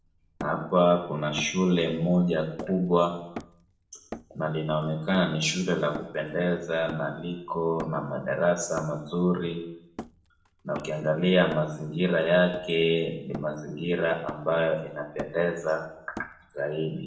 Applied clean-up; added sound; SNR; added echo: none; Hammer; 18 dB; reverberation time 0.6 s.